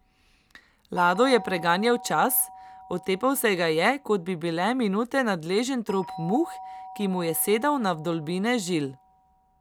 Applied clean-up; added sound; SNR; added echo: none; Doorbell; 18 dB; none.